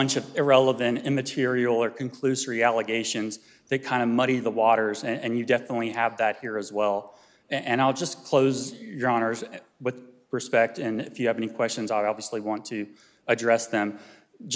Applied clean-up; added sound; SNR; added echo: none; none; none; none.